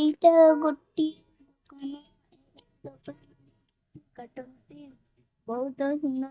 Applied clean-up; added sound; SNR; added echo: neural mask model DeepFilterNet 3.